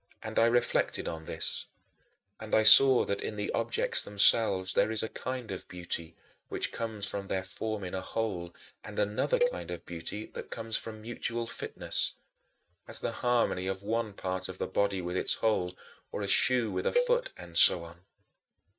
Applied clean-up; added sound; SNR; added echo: neural mask model RNNoise.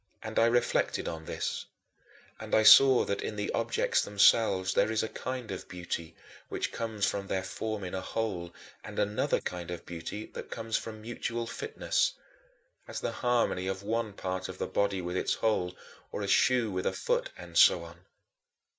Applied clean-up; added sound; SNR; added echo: neural mask model Resemble Enhance denoiser.